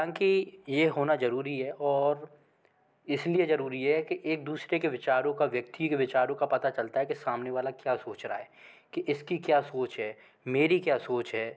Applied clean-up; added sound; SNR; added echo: none; none; none; none.